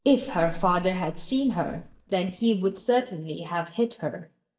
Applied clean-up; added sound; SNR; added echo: neural mask model DeepFilterNet 3.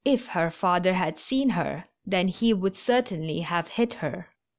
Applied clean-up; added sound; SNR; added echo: none; none; none; none.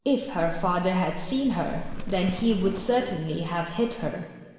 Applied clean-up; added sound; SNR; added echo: none; Livestock, farm animals, working animals; 9 dB; reverberation time 1.9 s.